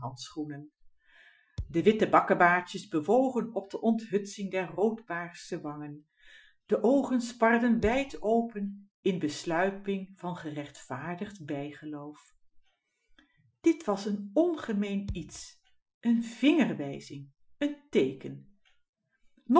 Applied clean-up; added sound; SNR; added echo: classical method Wiener filter.